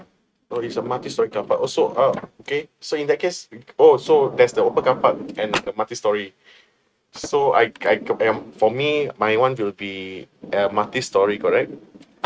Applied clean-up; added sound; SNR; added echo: neural mask model RNNoise.